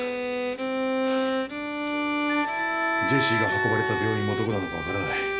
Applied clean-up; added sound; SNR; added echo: none; Wind instrument, woodwind instrument + Bowed string instrument; -4 dB; none.